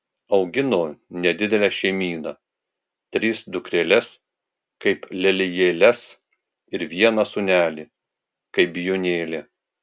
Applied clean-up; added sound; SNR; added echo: none; none; none; none.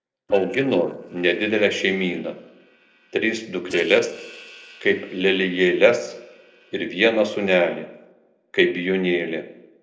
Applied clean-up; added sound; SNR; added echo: neural separator model SepFormer DNS4.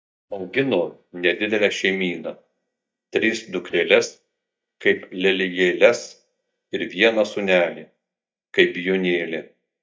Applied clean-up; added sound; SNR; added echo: neural mask model DeepFilterNet 3.